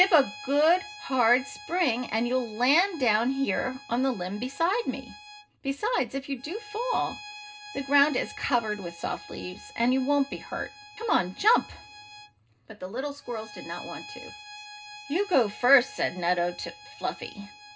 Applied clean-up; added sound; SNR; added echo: none; Bowed string instrument; 18 dB; reverberation time 0.2 s.